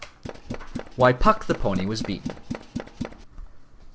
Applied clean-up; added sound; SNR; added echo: none; Tools; 9 dB; none.